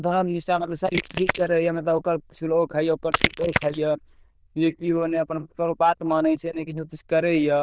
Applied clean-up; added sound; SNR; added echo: neural diffusion model UNIVERSE++.